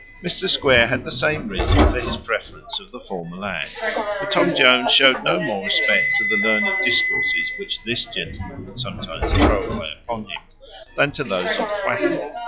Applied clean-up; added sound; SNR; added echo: classical method log-MMSE.